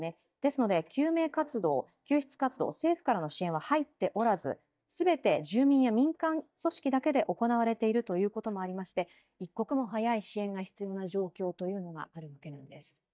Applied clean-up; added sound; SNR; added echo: neural mask model DeepFilterNet 3.